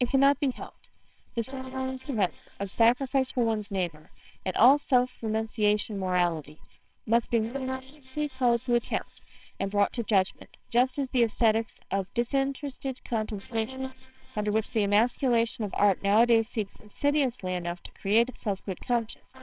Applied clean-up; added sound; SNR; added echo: neural separator model SepFormer WHAMR!.